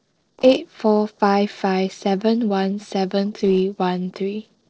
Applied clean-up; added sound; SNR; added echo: neural separator model SepFormer DNS4.